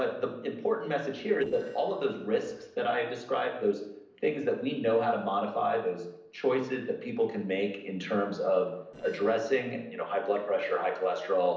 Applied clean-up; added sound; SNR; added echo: neural separator model SepFormer DNS4.